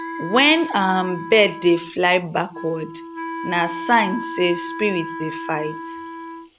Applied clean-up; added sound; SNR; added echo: none; Boiling / Alarm + Wind instrument, woodwind instrument; 8 dB; none.